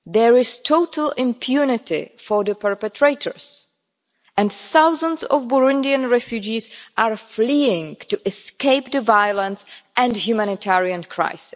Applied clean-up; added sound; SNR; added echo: none; none; none; none.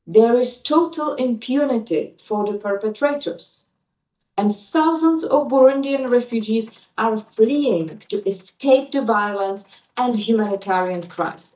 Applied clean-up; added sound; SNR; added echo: neural mask model DeepFilterNet 3.